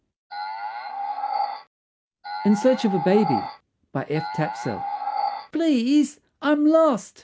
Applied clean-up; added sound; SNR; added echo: none; Animal; 5 dB; none.